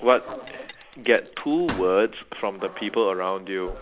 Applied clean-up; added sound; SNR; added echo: none; Bell; 17 dB; none.